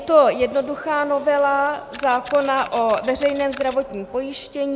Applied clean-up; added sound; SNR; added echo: none; Camera; 19 dB; none.